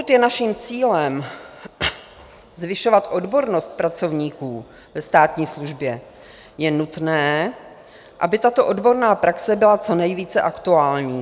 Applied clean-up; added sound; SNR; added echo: none; none; none; none.